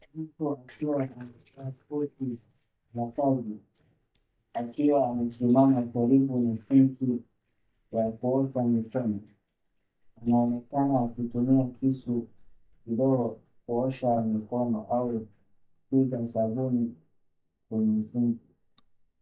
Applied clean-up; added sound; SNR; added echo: neural mask model DeepFilterNet 3.